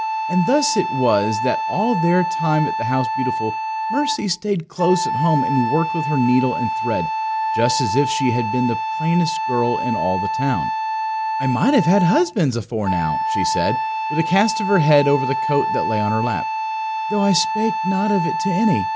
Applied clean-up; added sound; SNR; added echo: none; Wind instrument, woodwind instrument; 2 dB; none.